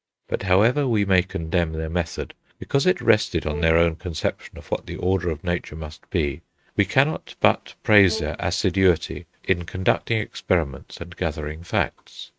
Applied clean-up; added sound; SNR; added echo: neural mask model RNNoise.